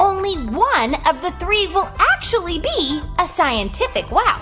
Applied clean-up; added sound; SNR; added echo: none; none; none; none.